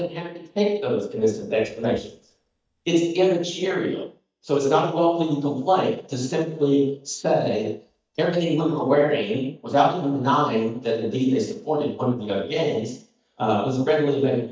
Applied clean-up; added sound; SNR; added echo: neural mask model DeepFilterNet 3.